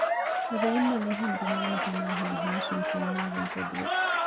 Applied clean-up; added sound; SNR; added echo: none; Applause / Cheering; -2 dB; none.